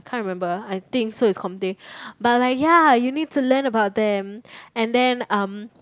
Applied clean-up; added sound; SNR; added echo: none; none; none; none.